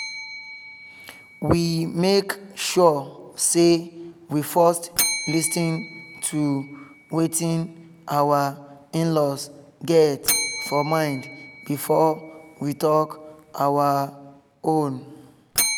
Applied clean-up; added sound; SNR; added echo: none; Bell; 10 dB; none.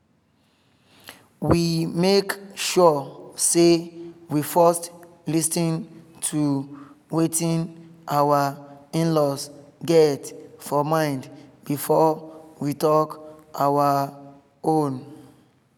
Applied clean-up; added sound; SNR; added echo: none; none; none; none.